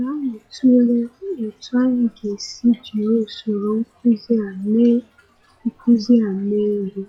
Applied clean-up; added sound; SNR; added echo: classical method log-MMSE.